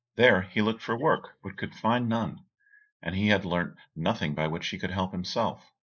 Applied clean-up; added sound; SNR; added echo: neural mask model Resemble Enhance denoiser.